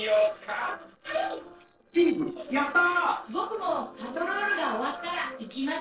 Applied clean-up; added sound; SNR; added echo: neural separator model SepFormer DNS4.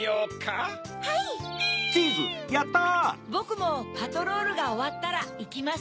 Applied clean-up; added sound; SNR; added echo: none; none; none; none.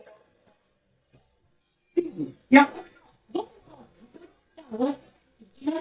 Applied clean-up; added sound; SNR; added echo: neural mask model DeepFilterNet 3.